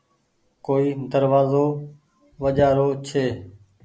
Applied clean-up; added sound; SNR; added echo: none; none; none; none.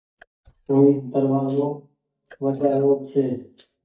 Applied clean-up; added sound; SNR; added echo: neural mask model DeepFilterNet 3.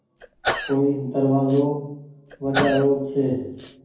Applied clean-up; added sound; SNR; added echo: none; Sneeze / Cough; 8 dB; reverberation time 0.9 s.